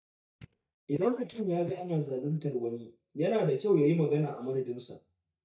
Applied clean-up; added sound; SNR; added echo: neural mask model DeepFilterNet 3.